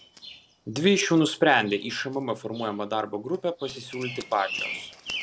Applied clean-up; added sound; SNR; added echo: none; Bird vocalization, bird call, bird song; 13 dB; none.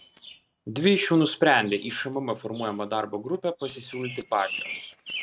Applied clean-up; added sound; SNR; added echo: neural mask model RNNoise.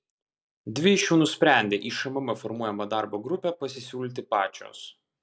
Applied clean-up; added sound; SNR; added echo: none; none; none; none.